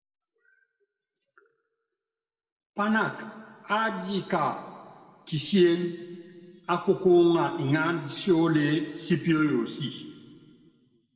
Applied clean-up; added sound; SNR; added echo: none; none; none; reverberation time 1.9 s.